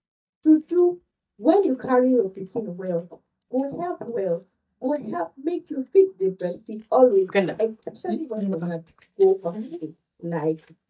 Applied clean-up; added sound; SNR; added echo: neural mask model DeepFilterNet 3.